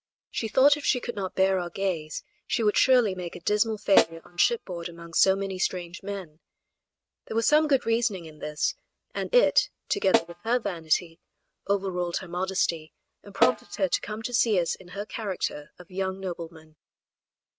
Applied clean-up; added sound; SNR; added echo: neural mask model RNNoise.